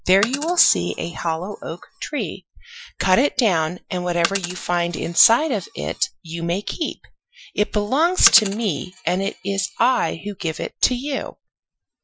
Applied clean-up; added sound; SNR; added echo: classical method Wiener filter.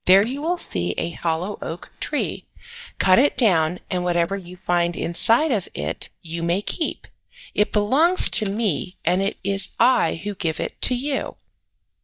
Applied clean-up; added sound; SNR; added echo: neural mask model DeepFilterNet 3.